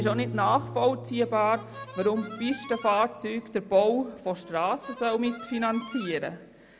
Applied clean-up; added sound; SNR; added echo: none; Piano + Harmonica; 13 dB; none.